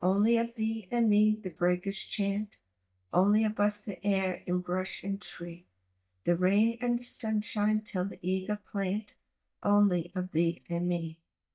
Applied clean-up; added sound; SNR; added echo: neural mask model DeepFilterNet 3.